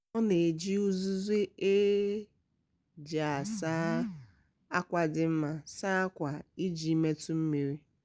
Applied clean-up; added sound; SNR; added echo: none; none; none; none.